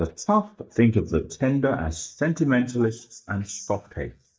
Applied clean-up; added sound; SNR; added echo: neural mask model DeepFilterNet 3.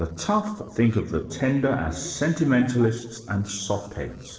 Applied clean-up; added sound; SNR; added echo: neural separator model SepFormer DNS4.